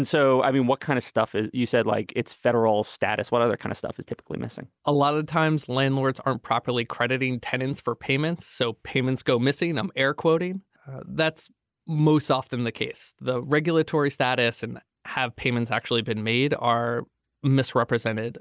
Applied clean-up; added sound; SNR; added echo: none; none; none; none.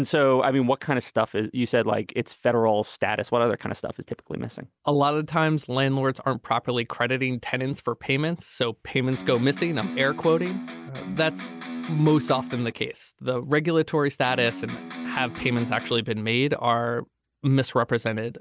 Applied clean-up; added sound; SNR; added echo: none; Electric guitar; 10 dB; none.